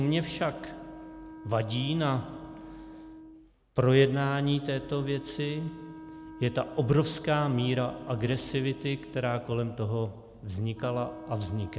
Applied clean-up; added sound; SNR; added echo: none; Wind instrument, woodwind instrument; 16 dB; none.